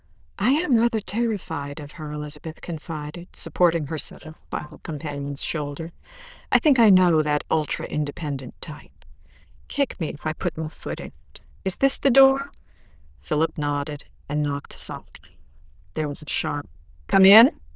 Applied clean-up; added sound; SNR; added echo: neural diffusion model UNIVERSE++.